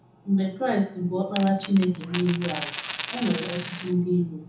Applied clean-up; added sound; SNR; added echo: none; Coin (dropping); 1 dB; reverberation time 0.9 s.